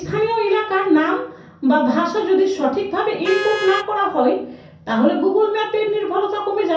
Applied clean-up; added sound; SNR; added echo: none; Vehicle horn, car horn, honking; 13 dB; reverberation time 0.6 s.